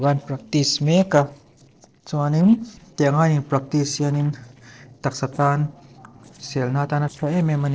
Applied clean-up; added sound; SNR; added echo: neural separator model SepFormer DNS4.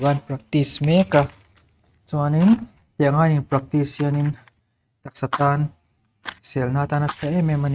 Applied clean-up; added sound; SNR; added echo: neural mask model RNNoise.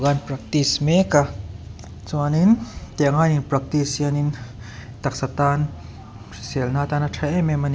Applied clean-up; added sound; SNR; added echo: none; none; none; none.